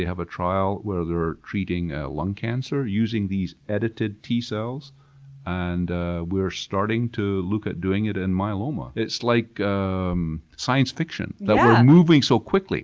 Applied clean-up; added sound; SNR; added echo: none; none; none; none.